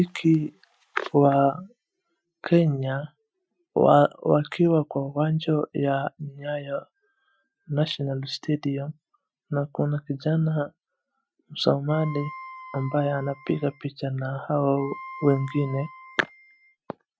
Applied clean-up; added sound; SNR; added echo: classical method Wiener filter.